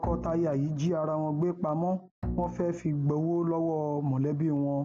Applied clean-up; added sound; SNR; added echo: none; Bowed string instrument; 11 dB; none.